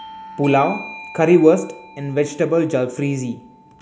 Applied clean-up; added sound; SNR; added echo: none; Bell / Doorbell; 18 dB; none.